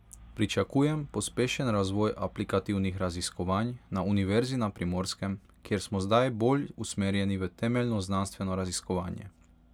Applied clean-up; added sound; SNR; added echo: none; none; none; none.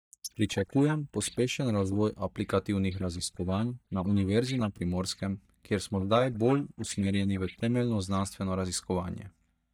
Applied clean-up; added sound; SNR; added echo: neural mask model DeepFilterNet 3.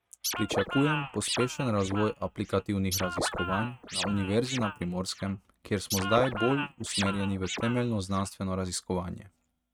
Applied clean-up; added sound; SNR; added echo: neural mask model RNNoise.